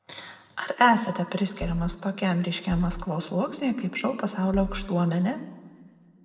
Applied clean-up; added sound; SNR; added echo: none; Bass drum; 8 dB; reverberation time 1.2 s.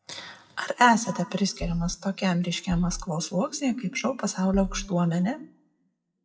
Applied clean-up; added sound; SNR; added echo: classical method WPE with log-MMSE.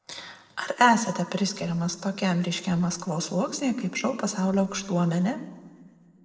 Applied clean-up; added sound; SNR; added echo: neural separator model SepFormer DNS4.